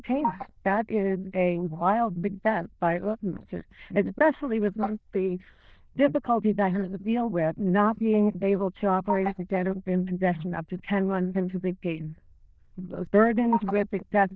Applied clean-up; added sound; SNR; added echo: neural diffusion model UNIVERSE++.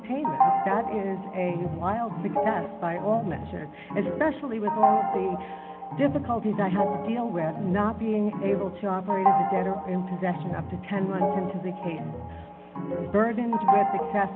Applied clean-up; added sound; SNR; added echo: none; Organ; 1 dB; none.